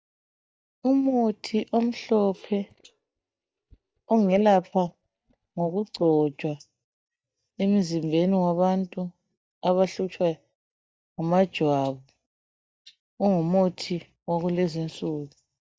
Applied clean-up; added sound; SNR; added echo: neural mask model DeepFilterNet 3.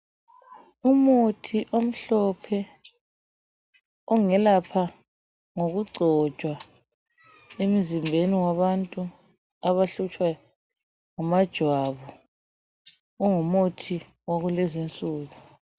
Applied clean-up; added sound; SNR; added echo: none; none; none; none.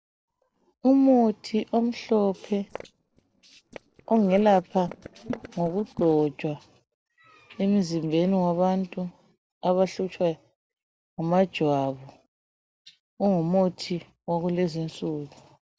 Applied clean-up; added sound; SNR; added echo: neural separator model SepFormer DNS4.